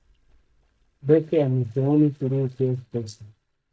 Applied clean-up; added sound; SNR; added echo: neural mask model DeepFilterNet 3.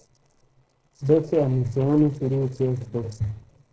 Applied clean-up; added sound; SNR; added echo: neural separator model SepFormer DNS4.